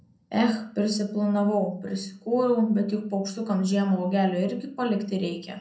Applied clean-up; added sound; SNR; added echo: none; none; none; reverberation time 0.5 s.